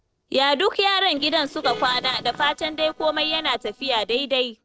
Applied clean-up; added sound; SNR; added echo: neural separator model SepFormer DNS4.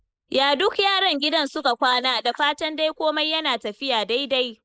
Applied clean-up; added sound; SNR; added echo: neural mask model Resemble Enhance denoiser.